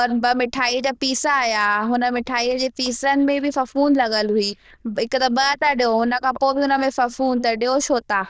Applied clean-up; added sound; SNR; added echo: neural diffusion model UNIVERSE++.